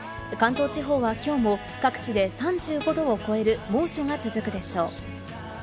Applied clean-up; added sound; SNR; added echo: none; Plucked string instrument; 19 dB; none.